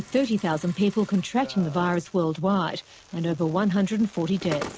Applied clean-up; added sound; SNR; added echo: none; Telephone + Burping, eructation; 18 dB; none.